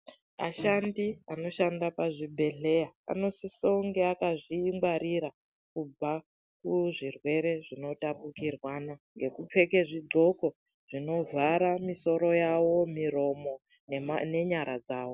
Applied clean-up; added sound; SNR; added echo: none; none; none; none.